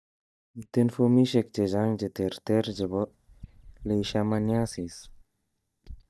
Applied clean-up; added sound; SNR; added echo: neural mask model DeepFilterNet 3.